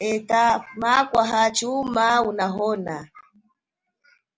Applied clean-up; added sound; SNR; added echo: none; none; none; none.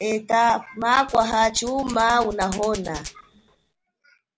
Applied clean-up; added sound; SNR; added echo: none; Hands; 17 dB; none.